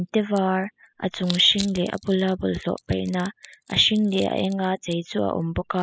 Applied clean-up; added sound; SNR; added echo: classical method spectral subtraction.